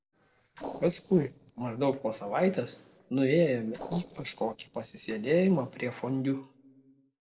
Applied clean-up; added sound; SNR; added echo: neural separator model SepFormer DNS4.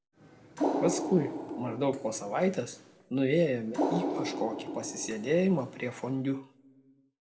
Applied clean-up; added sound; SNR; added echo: none; Water; 4 dB; reverberation time 0.5 s.